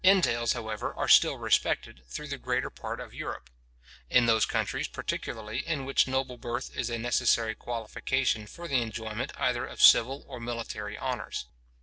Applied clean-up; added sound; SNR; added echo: neural separator model SepFormer DNS4.